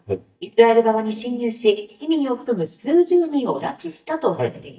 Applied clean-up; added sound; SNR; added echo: neural mask model DeepFilterNet 3.